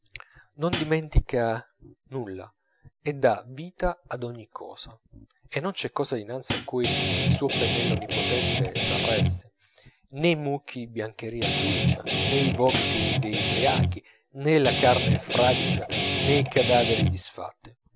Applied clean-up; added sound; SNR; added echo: none; Guitar + Hi-hat; -3 dB; none.